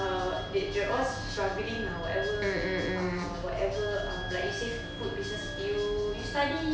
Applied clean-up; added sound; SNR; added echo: none; Wind instrument, woodwind instrument; 11 dB; none.